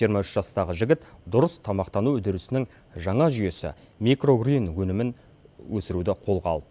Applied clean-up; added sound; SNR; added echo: none; none; none; none.